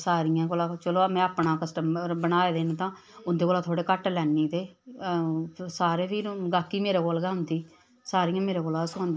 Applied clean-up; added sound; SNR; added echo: none; none; none; none.